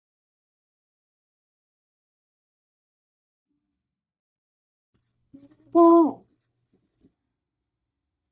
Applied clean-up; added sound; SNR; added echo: neural mask model DeepFilterNet 3.